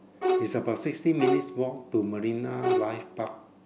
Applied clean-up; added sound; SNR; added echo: none; Bowed string instrument; 0 dB; none.